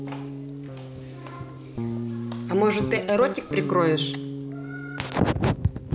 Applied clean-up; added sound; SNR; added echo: none; Guitar; 6 dB; none.